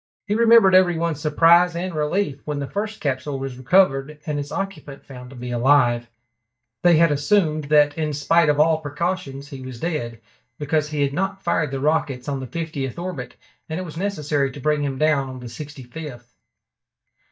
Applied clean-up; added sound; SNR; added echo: neural mask model DeepFilterNet 3.